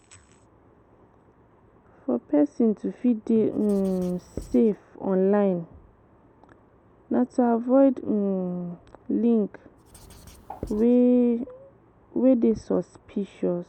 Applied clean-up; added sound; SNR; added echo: none; Writing; 18 dB; none.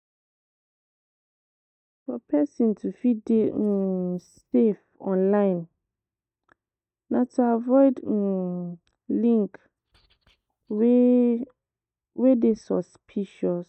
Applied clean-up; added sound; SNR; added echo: neural mask model DeepFilterNet 3.